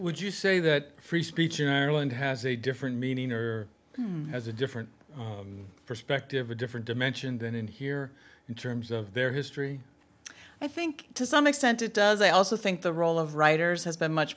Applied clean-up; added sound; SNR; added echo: none; none; none; none.